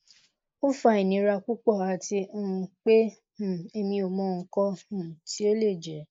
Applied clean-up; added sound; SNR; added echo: neural mask model Resemble Enhance denoiser.